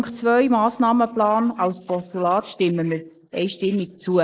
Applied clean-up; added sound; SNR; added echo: neural mask model Resemble Enhance denoiser.